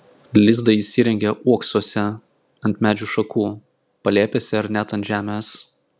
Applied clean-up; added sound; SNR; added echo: none; none; none; none.